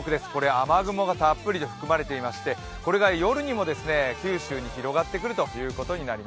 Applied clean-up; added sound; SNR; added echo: none; none; none; none.